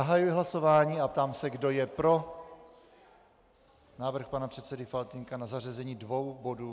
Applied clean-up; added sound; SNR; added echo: none; none; none; none.